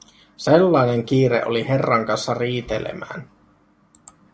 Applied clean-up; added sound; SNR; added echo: none; none; none; none.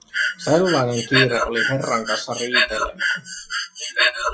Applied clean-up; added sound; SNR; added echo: classical method log-MMSE.